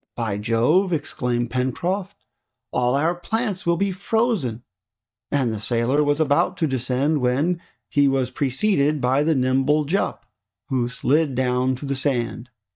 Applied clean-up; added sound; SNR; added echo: neural mask model DeepFilterNet 3.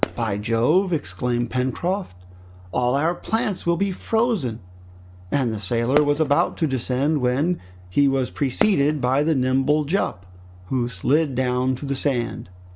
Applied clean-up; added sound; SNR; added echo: none; Fireworks; 10 dB; none.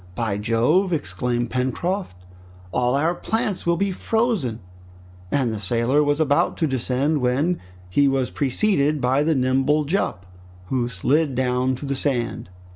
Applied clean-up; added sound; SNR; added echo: none; none; none; none.